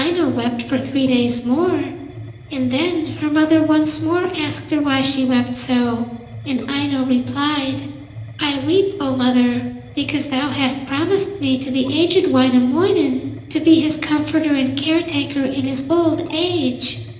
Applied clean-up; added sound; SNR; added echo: none; Mechanisms; 16 dB; reverberation time 0.9 s.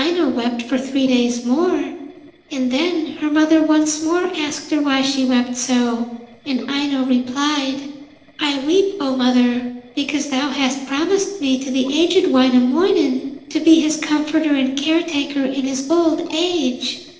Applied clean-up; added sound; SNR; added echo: neural separator model SepFormer DNS4.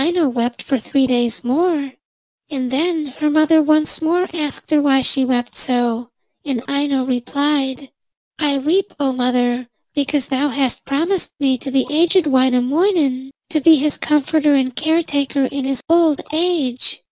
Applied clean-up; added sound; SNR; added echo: none; none; none; none.